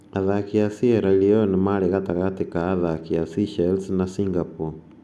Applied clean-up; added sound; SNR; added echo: none; none; none; none.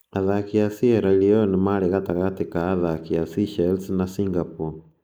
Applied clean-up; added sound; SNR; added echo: neural mask model Resemble Enhance denoiser.